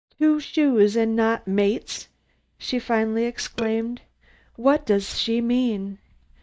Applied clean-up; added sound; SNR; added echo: neural mask model DeepFilterNet 3.